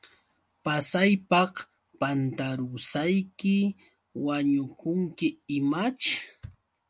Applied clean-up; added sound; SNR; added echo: none; none; none; none.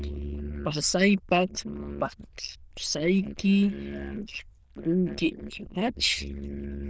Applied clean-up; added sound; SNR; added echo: neural diffusion model UNIVERSE++.